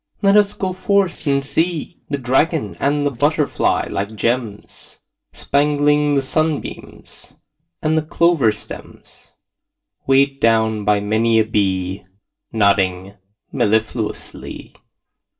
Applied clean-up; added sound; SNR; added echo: neural separator model SepFormer DNS4.